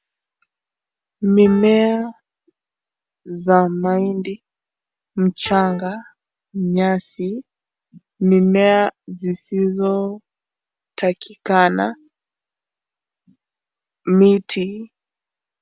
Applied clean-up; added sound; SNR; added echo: none; Piano; 14 dB; none.